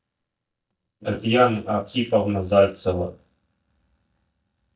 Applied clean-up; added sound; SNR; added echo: neural mask model DeepFilterNet 3.